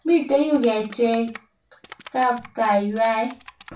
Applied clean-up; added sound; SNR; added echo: none; Typing; 17 dB; reverberation time 0.3 s.